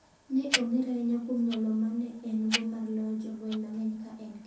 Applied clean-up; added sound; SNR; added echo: none; Tick-tock; 8 dB; reverberation time 0.5 s.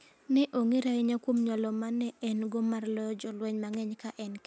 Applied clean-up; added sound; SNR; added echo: none; none; none; none.